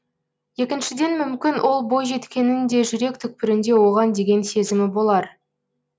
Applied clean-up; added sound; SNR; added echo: none; none; none; none.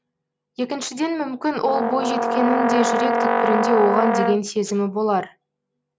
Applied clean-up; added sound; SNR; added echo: none; Brass instrument; -1 dB; none.